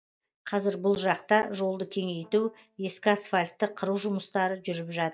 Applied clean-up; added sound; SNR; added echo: neural mask model DeepFilterNet 3.